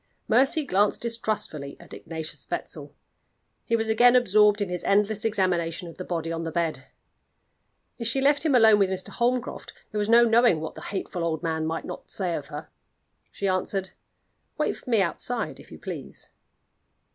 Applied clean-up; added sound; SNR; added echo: none; none; none; none.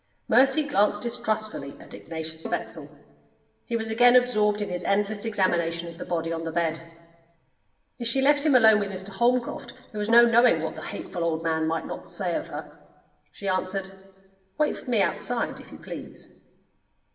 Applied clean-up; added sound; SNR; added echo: none; Bowed string instrument; 18 dB; reverberation time 1.1 s.